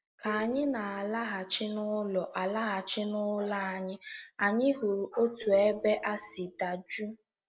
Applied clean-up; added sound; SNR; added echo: neural separator model SepFormer DNS4.